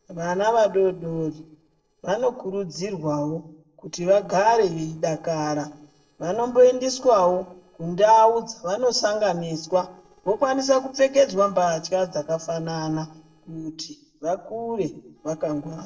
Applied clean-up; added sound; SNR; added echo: neural separator model SepFormer DNS4.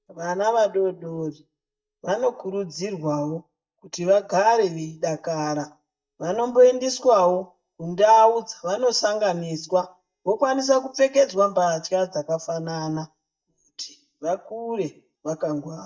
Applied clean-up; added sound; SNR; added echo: neural mask model DeepFilterNet 3.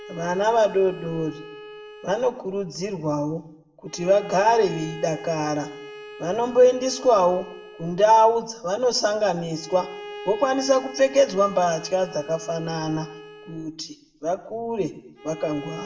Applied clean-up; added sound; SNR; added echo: none; Bowed string instrument; 17 dB; reverberation time 0.6 s.